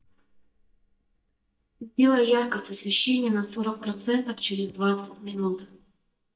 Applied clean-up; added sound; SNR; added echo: neural mask model DeepFilterNet 3.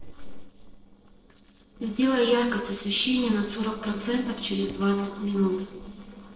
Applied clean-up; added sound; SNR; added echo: neural separator model SepFormer DNS4.